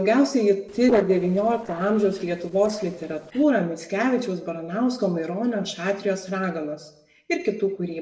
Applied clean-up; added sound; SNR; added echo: neural separator model SepFormer DNS4.